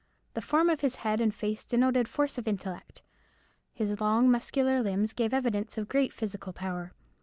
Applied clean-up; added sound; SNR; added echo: none; none; none; none.